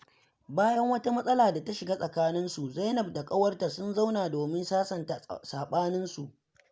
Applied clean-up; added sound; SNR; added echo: none; none; none; none.